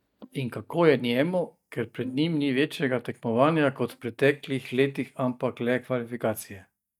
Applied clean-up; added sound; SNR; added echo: neural mask model DeepFilterNet 3.